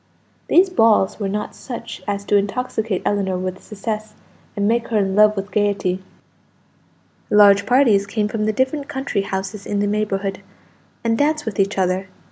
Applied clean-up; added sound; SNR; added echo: none; none; none; none.